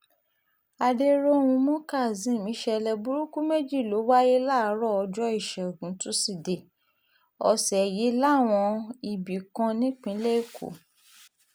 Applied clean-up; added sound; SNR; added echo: none; none; none; none.